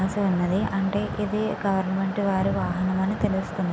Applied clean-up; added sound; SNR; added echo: none; none; none; none.